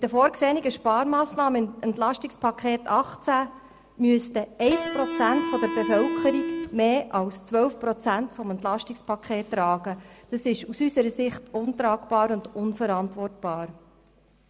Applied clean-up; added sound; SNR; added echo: none; Electric guitar; 3 dB; none.